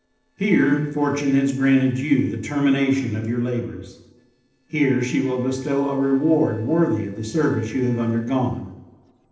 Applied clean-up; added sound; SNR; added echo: neural separator model SepFormer DNS4.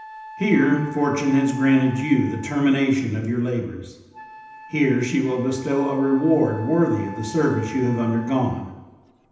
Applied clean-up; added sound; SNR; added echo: none; Wind instrument, woodwind instrument; 18 dB; reverberation time 0.9 s.